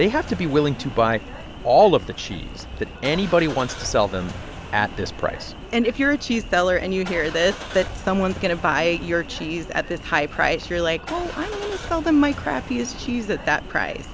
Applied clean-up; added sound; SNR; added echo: none; Engine starting / Car; 12 dB; none.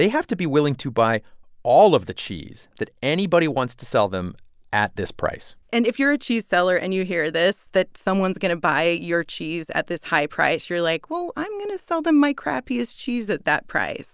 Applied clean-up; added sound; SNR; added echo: none; none; none; none.